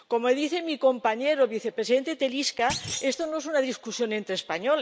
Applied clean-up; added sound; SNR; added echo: none; Thump, thud; 11 dB; none.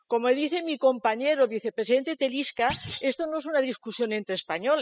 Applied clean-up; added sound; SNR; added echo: classical method spectral subtraction.